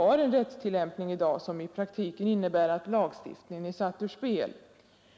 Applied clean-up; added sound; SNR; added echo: none; none; none; none.